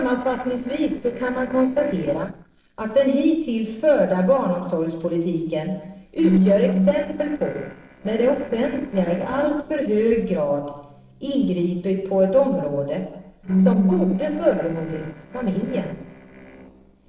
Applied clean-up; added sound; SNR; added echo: neural separator model SepFormer DNS4.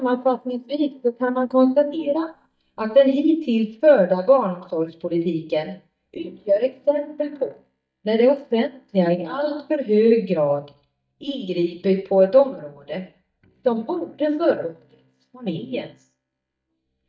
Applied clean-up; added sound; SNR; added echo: neural mask model DeepFilterNet 3.